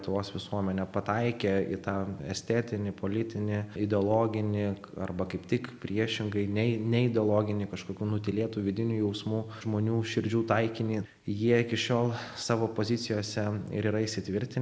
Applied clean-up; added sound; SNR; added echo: none; none; none; none.